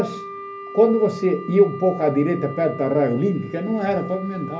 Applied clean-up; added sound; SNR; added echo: none; Wind instrument, woodwind instrument; 14 dB; reverberation time 0.3 s.